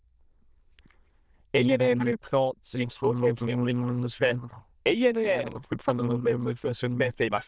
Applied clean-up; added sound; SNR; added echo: neural diffusion model UNIVERSE++.